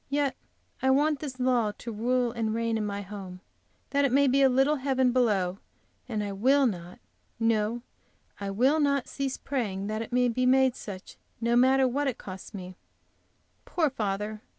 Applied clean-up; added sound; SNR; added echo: none; none; none; none.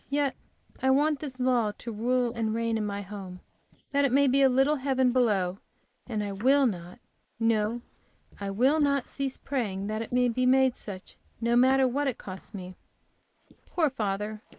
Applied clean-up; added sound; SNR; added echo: neural mask model Resemble Enhance denoiser.